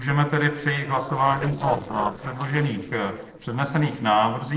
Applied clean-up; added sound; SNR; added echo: neural separator model SepFormer DNS4.